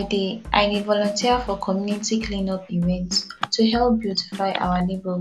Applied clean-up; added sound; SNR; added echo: none; Drum kit; 15 dB; none.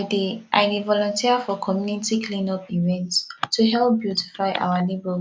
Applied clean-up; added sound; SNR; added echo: none; none; none; none.